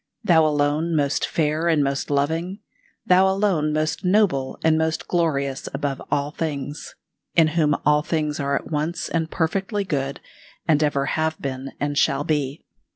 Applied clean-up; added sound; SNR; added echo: none; none; none; none.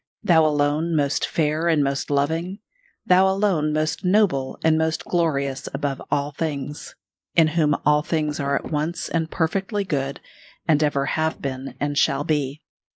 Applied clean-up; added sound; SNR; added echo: neural mask model Resemble Enhance denoiser.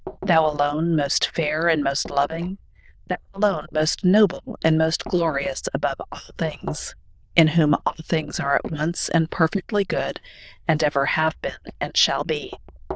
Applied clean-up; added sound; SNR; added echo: neural diffusion model UNIVERSE++.